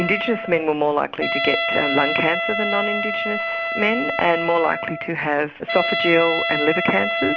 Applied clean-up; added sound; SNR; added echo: none; Wind instrument, woodwind instrument; 2 dB; none.